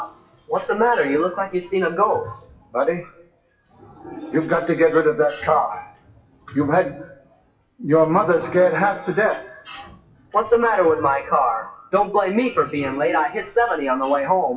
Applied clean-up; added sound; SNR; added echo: classical method WPE with log-MMSE.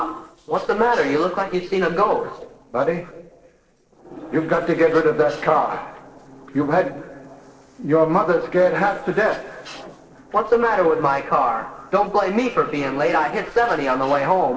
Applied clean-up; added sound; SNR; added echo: neural separator model SepFormer DNS4.